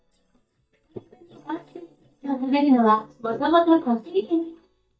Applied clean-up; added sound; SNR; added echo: neural mask model DeepFilterNet 3.